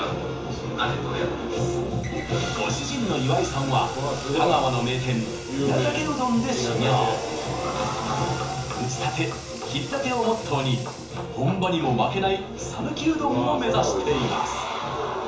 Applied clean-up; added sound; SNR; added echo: none; Bathtub (filling or washing); 19 dB; reverberation time 0.7 s.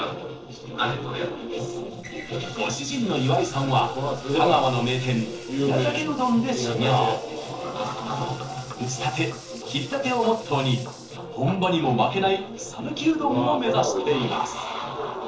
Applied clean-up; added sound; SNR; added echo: neural separator model SepFormer DNS4.